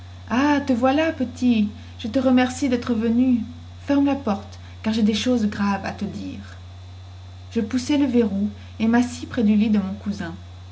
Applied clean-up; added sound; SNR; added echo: none; none; none; none.